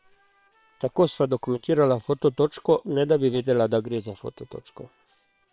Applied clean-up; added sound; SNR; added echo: neural separator model SepFormer WHAM!.